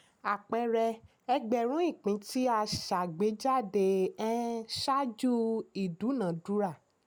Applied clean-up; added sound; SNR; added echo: none; none; none; none.